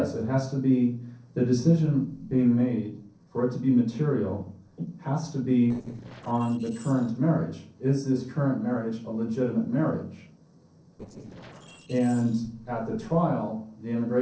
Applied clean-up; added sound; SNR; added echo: neural separator model SepFormer DNS4.